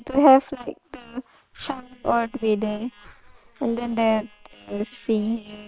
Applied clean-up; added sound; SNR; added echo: neural separator model SepFormer WHAM!.